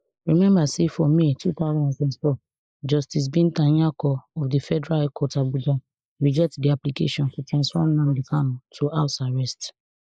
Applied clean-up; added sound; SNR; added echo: neural mask model Resemble Enhance denoiser.